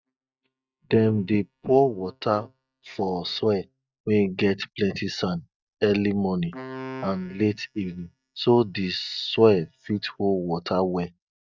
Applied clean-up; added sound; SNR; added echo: neural mask model DeepFilterNet 3.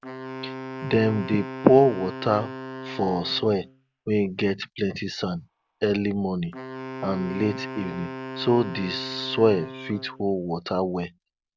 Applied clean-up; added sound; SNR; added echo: none; Wind instrument, woodwind instrument; 12 dB; none.